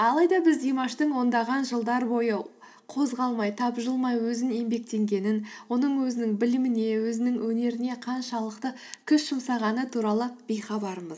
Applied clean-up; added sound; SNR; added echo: none; none; none; none.